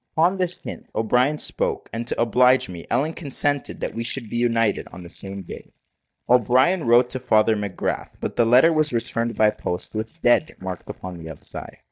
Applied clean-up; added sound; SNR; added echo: neural mask model DeepFilterNet 3.